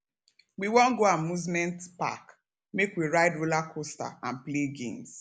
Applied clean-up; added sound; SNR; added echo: none; none; none; none.